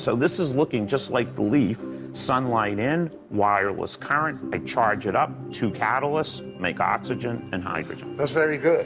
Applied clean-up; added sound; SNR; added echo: none; none; none; none.